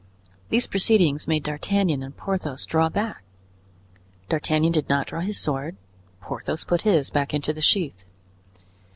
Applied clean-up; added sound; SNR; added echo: none; none; none; none.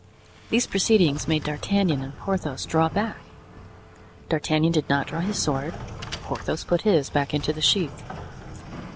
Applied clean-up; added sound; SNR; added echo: none; Sliding door; 14 dB; none.